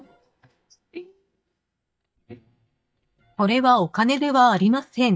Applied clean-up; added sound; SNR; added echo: neural mask model DeepFilterNet 3.